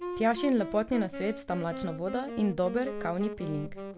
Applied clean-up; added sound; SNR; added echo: none; Wind instrument, woodwind instrument; 9 dB; none.